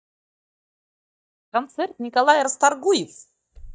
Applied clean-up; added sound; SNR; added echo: neural mask model DeepFilterNet 3.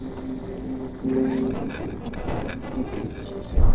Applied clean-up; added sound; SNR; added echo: neural separator model SepFormer DNS4.